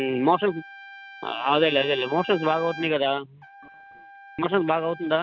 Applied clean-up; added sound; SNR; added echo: none; Trumpet; 17 dB; none.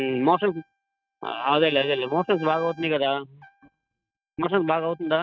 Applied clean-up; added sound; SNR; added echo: neural mask model RNNoise.